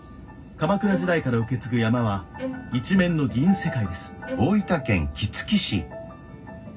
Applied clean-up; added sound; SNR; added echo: none; Bowed string instrument; 12 dB; reverberation time 0.4 s.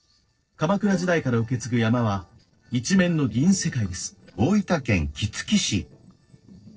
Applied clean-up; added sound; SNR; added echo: neural separator model SepFormer DNS4.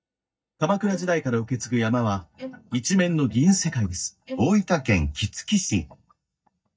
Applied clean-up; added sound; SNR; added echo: neural mask model DeepFilterNet 3.